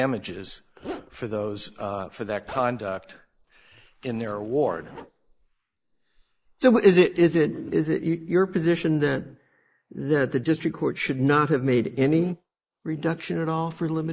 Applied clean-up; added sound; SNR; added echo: neural mask model Resemble Enhance denoiser.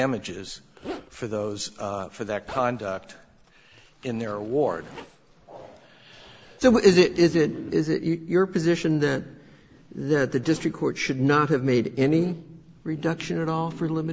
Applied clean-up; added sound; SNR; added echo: none; Zipper (clothing); 19 dB; none.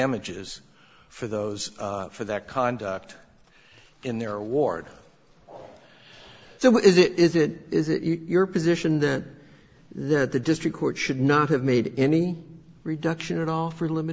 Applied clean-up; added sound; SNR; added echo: none; none; none; none.